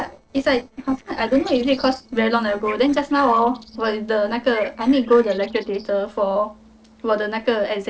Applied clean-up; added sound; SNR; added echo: neural separator model SepFormer DNS4.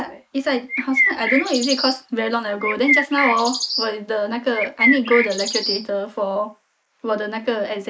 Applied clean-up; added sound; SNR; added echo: neural mask model Resemble Enhance denoiser.